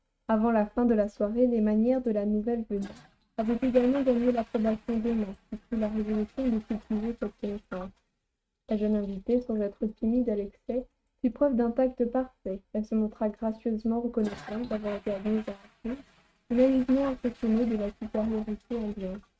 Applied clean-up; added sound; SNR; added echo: neural mask model RNNoise.